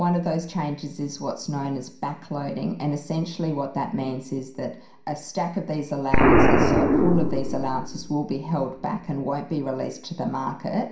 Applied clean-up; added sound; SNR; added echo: none; Explosion; -1 dB; reverberation time 0.5 s.